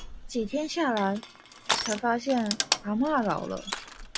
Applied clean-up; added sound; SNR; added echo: none; Crushing; 6 dB; none.